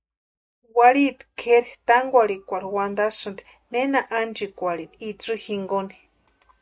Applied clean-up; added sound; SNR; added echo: none; none; none; none.